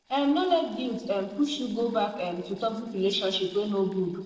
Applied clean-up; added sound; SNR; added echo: neural separator model SepFormer DNS4.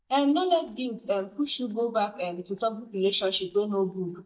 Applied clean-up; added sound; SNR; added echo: neural mask model DeepFilterNet 3.